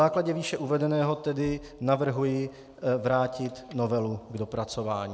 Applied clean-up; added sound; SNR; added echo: none; none; none; none.